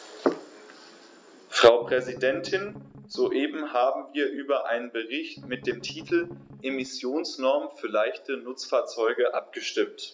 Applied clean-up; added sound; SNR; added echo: none; Strum; 18 dB; none.